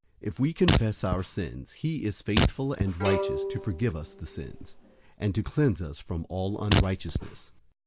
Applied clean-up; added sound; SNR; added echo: none; Fart + Bowed string instrument; 1 dB; none.